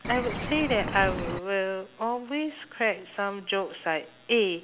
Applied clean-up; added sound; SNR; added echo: none; Bird; 4 dB; none.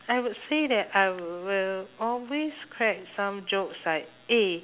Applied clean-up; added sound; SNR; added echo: none; none; none; none.